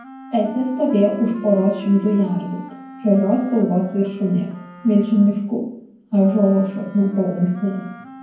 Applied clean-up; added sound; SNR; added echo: none; Wind instrument, woodwind instrument; 19 dB; reverberation time 0.9 s.